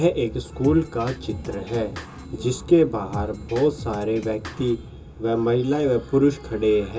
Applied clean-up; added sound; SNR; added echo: none; Drum kit; 13 dB; reverberation time 0.2 s.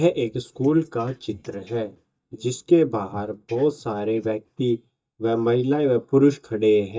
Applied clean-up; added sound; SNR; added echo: neural mask model DeepFilterNet 3.